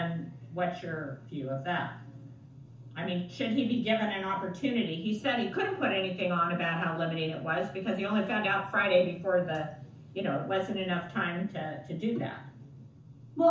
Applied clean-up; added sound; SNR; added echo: none; none; none; reverberation time 0.9 s.